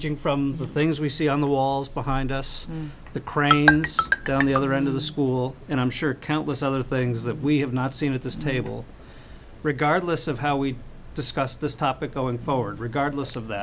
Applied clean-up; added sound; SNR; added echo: none; Marimba, xylophone; -2 dB; none.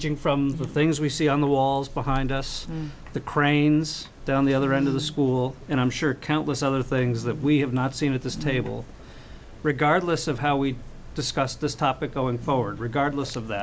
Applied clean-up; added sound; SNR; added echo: none; none; none; none.